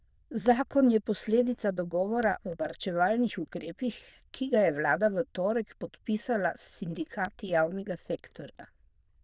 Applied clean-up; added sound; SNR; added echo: neural diffusion model UNIVERSE++.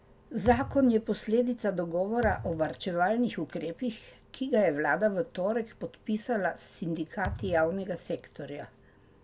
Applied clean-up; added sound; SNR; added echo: none; Thump, thud; 13 dB; none.